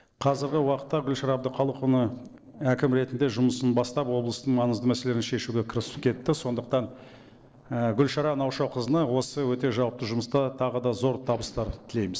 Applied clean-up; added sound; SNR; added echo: neural separator model SepFormer DNS4.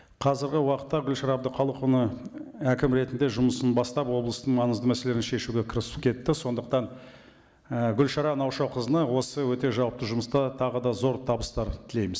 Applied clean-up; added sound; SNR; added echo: none; none; none; none.